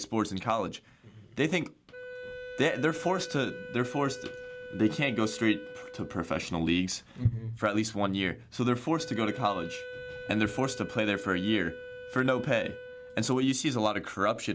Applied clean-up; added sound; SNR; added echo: none; Wind instrument, woodwind instrument; 14 dB; none.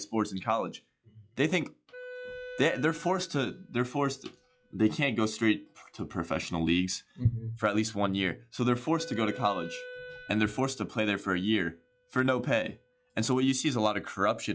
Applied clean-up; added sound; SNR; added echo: classical method log-MMSE.